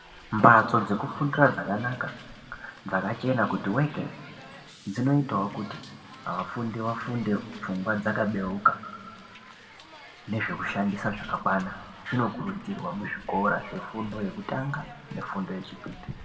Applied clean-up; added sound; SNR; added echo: none; Hiss; 20 dB; reverberation time 1.6 s.